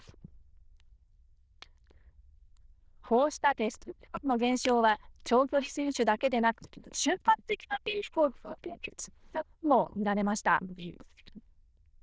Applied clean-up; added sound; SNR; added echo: neural diffusion model UNIVERSE++.